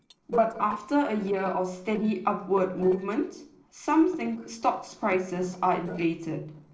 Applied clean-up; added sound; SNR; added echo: neural separator model SepFormer DNS4.